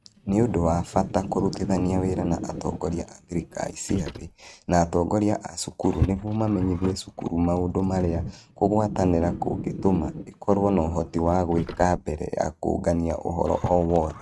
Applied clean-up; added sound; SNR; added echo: neural mask model RNNoise.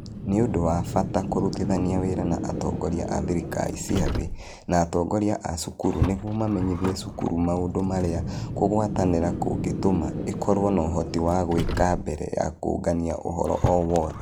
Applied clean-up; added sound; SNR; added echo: none; Car; 6 dB; none.